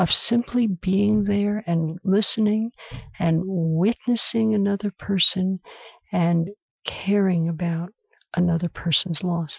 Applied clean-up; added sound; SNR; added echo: classical method Wiener filter.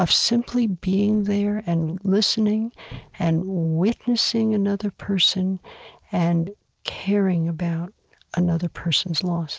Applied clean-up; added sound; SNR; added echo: neural separator model SepFormer DNS4.